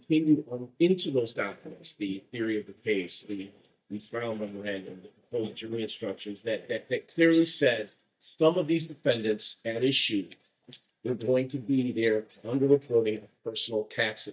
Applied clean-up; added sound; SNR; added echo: neural mask model DeepFilterNet 3.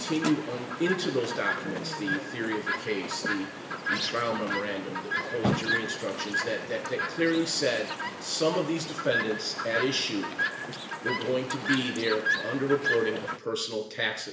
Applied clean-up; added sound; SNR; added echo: none; Chirp, tweet; 3 dB; reverberation time 0.8 s.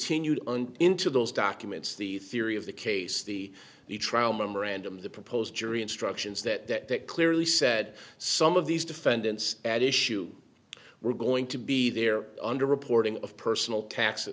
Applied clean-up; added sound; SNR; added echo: none; none; none; none.